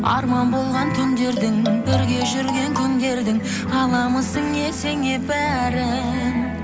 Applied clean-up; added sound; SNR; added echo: none; Marimba, xylophone; 10 dB; none.